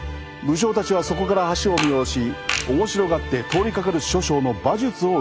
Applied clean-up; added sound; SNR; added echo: none; Fart; 10 dB; none.